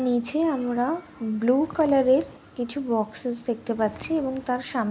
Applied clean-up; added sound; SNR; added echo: none; Walk, footsteps; 19 dB; none.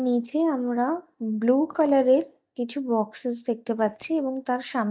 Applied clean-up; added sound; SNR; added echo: neural mask model DeepFilterNet 3.